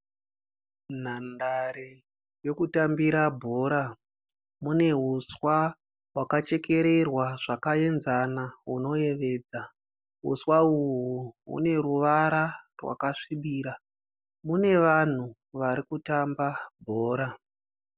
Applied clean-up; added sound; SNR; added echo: none; none; none; none.